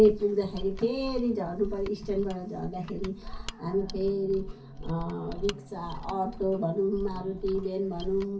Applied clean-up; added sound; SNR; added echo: none; Mechanisms; 10 dB; reverberation time 0.3 s.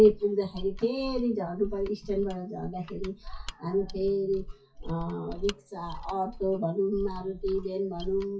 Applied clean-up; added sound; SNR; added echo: classical method WPE with log-MMSE.